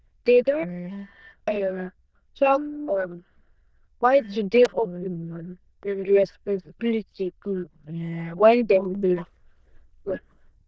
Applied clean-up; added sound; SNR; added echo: neural diffusion model UNIVERSE++.